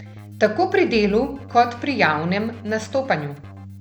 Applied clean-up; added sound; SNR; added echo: none; Keyboard (musical); 17 dB; none.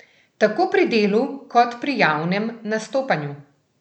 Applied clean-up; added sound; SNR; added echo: none; none; none; none.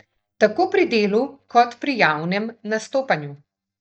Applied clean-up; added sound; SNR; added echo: neural mask model DeepFilterNet 3.